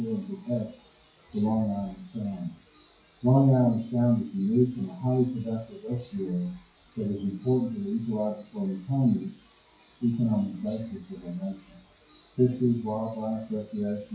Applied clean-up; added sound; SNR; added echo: classical method WPE with log-MMSE.